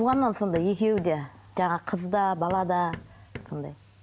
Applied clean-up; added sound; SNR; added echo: none; Hammer; 17 dB; none.